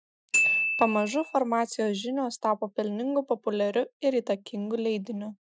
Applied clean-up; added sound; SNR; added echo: classical method Wiener filter.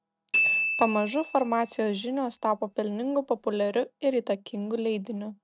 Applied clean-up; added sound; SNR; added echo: none; Glockenspiel; 4 dB; none.